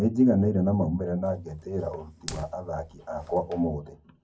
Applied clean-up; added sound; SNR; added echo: none; Fire; 19 dB; reverberation time 0.3 s.